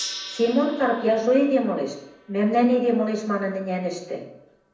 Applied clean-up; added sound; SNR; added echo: none; Gong; 18 dB; reverberation time 0.7 s.